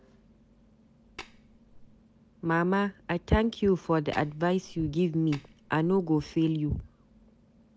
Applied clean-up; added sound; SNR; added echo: none; Tap; 20 dB; none.